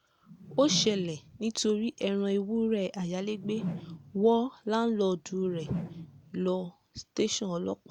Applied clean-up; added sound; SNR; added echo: none; Whoosh, swoosh, swish; 10 dB; none.